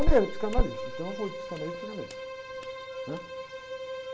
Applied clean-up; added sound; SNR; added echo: none; Bowed string instrument; 10 dB; none.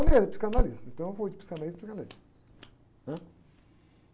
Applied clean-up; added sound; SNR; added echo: none; none; none; none.